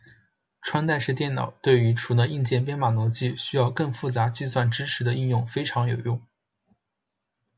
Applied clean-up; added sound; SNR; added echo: none; none; none; none.